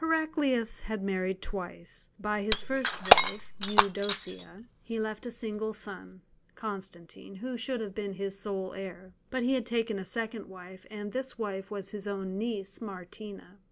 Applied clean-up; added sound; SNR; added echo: none; Shatter; -4 dB; none.